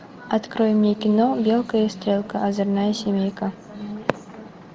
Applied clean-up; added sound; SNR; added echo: none; none; none; none.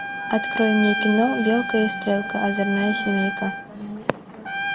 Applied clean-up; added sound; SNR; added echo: none; Trumpet; 5 dB; none.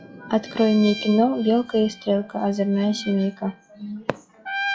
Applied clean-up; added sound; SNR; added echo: classical method log-MMSE.